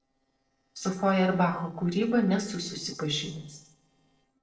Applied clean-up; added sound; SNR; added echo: neural separator model SepFormer DNS4.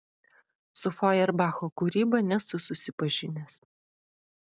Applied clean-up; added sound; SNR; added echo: none; none; none; none.